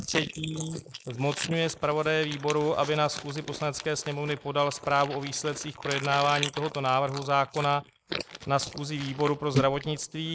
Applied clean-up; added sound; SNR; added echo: neural mask model Resemble Enhance denoiser.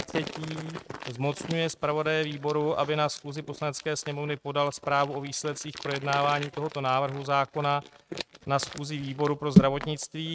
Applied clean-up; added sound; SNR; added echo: neural mask model RNNoise.